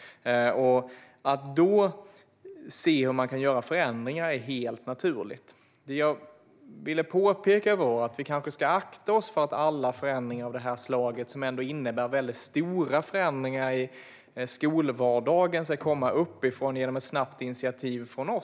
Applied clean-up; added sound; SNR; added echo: none; none; none; none.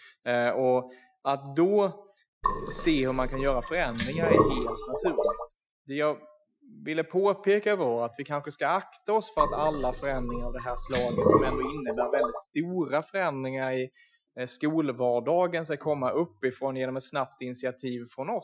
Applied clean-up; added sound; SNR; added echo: classical method Wiener filter.